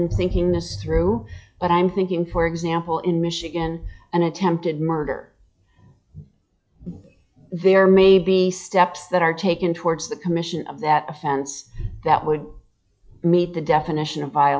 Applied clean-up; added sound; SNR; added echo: classical method log-MMSE.